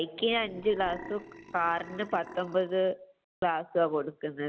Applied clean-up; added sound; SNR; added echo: none; Burping, eructation; 16 dB; none.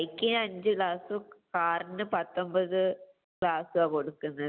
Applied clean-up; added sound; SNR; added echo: none; none; none; none.